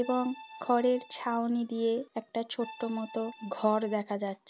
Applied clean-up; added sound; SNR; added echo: none; Accordion; 16 dB; none.